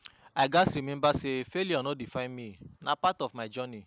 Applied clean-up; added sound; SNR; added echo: none; none; none; none.